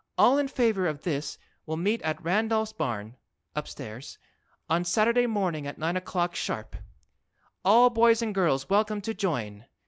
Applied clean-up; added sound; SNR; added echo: none; none; none; none.